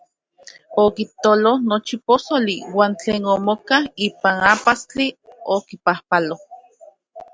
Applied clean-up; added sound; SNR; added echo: none; none; none; none.